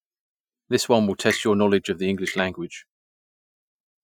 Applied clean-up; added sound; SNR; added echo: classical method Wiener filter.